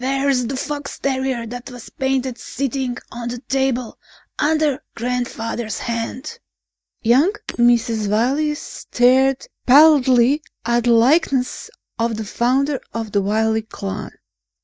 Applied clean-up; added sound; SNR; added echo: neural mask model DeepFilterNet 3.